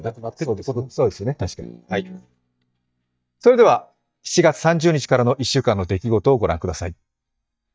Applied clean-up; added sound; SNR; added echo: neural mask model DeepFilterNet 3.